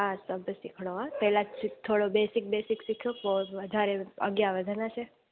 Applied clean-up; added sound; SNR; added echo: none; none; none; none.